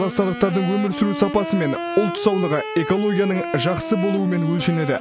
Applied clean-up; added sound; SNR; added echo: none; Wind instrument, woodwind instrument; 8 dB; none.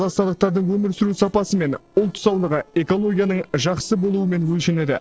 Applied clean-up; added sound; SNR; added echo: neural separator model SepFormer DNS4.